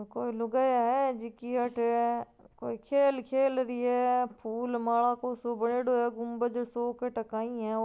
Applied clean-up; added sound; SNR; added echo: none; none; none; none.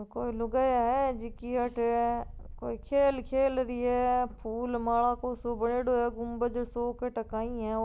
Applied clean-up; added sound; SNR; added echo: none; Purr; 15 dB; none.